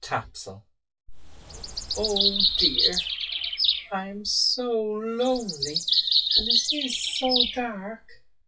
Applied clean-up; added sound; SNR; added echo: classical method WPE with log-MMSE.